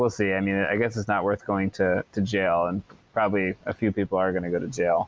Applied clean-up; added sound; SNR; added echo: none; none; none; none.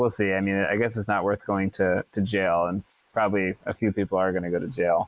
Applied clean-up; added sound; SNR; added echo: neural mask model Resemble Enhance denoiser.